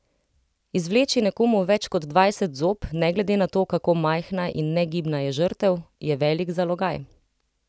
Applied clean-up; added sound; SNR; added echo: none; none; none; none.